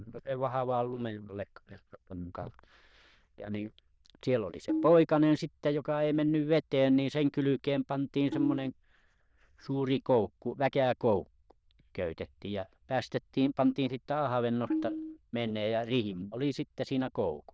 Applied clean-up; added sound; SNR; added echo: neural diffusion model UNIVERSE++.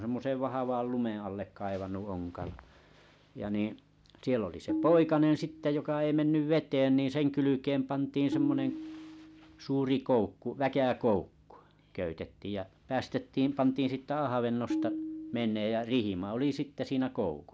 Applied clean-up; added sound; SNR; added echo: none; Tabla; 9 dB; none.